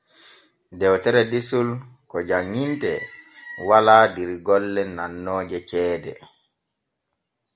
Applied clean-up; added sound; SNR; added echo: none; none; none; none.